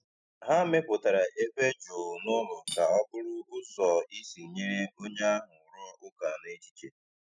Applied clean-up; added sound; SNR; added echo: classical method spectral subtraction.